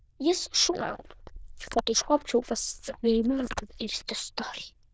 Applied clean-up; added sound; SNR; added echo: neural diffusion model UNIVERSE++.